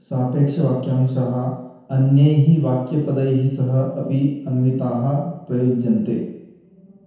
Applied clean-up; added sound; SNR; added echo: none; none; none; reverberation time 0.9 s.